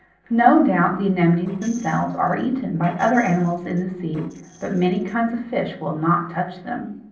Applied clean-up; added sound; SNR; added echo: neural separator model SepFormer DNS4.